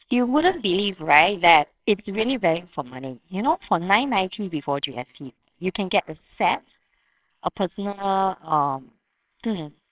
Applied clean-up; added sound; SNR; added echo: neural separator model SepFormer WHAMR!.